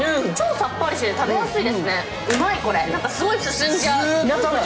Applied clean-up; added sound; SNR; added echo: none; Splash, splatter; 14 dB; none.